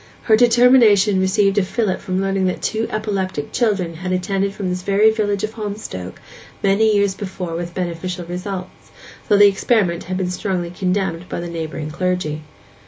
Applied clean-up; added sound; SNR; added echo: none; none; none; none.